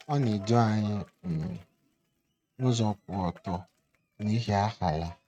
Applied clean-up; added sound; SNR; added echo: neural mask model RNNoise.